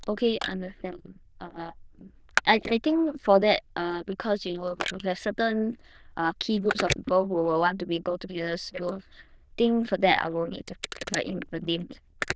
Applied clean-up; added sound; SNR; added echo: neural diffusion model UNIVERSE++.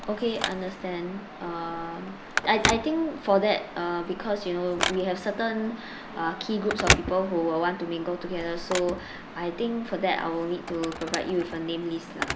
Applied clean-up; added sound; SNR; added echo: none; Telephone; 5 dB; none.